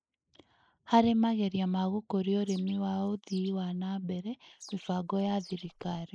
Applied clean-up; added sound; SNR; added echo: neural mask model Resemble Enhance denoiser.